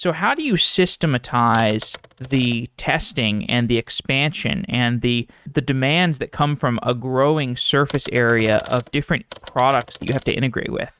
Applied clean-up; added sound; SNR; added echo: neural mask model RNNoise.